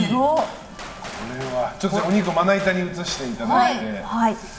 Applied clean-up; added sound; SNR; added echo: none; Gunshot, gunfire; 17 dB; reverberation time 2.4 s.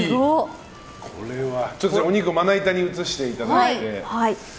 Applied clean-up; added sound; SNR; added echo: none; none; none; none.